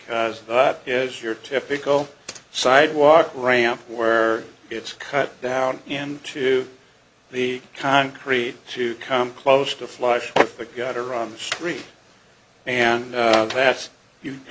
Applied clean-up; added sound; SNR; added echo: none; none; none; none.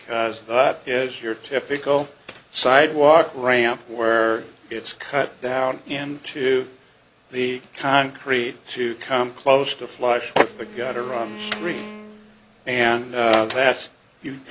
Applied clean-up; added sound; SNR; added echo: none; Bowed string instrument; 17 dB; none.